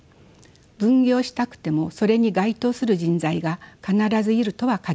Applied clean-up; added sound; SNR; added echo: none; none; none; none.